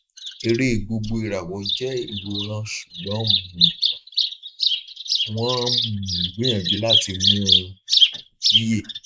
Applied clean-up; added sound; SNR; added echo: neural mask model Resemble Enhance denoiser.